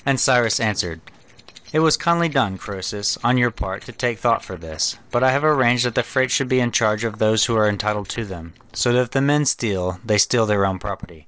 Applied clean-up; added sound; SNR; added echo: neural separator model SepFormer DNS4.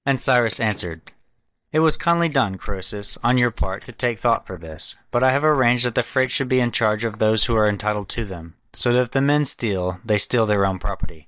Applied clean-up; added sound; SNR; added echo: neural mask model DeepFilterNet 3.